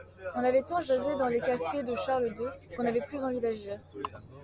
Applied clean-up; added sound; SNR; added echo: none; none; none; none.